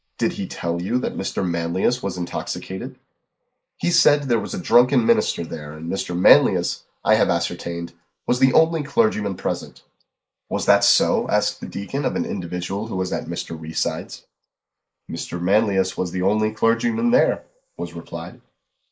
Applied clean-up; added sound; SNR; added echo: neural mask model Resemble Enhance denoiser.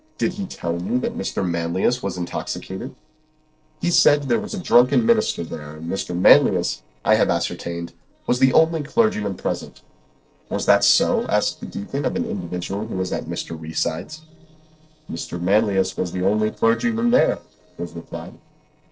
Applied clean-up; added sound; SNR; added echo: neural separator model SepFormer DNS4.